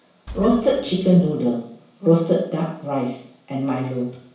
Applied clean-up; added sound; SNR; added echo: none; Engine; 17 dB; reverberation time 0.7 s.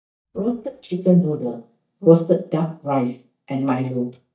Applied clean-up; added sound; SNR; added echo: neural mask model DeepFilterNet 3.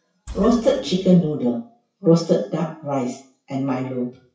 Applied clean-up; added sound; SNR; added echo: classical method WPE with log-MMSE.